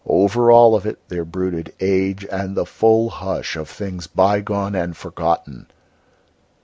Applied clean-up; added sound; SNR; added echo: none; none; none; none.